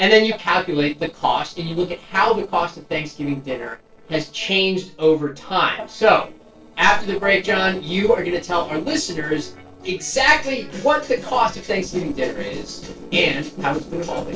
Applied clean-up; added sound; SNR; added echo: neural separator model SepFormer DNS4.